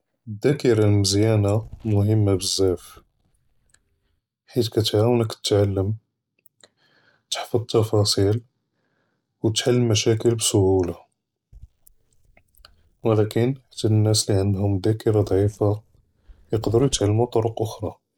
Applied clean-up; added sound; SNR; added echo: neural mask model DeepFilterNet 3.